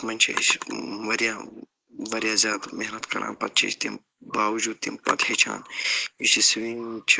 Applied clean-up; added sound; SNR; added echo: neural mask model Resemble Enhance denoiser.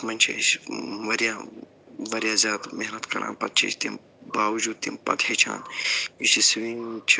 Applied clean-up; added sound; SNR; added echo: none; none; none; none.